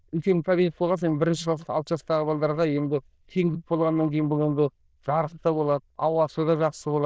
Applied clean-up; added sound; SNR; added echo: neural diffusion model UNIVERSE++.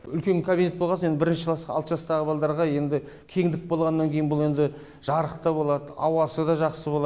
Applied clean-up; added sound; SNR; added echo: none; none; none; none.